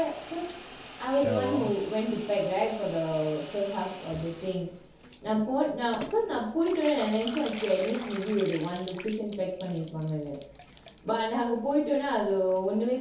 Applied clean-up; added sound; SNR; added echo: none; Bathtub (filling or washing) / Water tap, faucet; 11 dB; reverberation time 0.6 s.